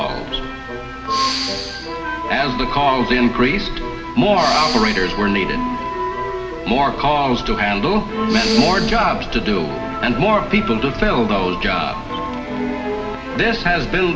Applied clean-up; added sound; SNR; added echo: none; Respiratory sounds; 8 dB; reverberation time 1.8 s.